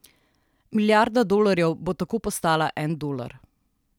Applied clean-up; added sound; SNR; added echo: none; none; none; none.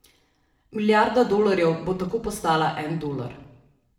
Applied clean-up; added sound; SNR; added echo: none; none; none; reverberation time 0.8 s.